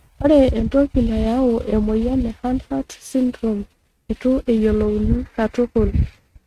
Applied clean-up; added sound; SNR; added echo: neural mask model RNNoise.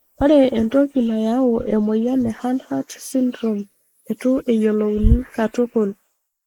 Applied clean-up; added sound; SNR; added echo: neural mask model Resemble Enhance denoiser.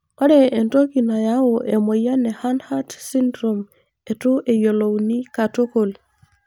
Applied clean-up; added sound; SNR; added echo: none; none; none; none.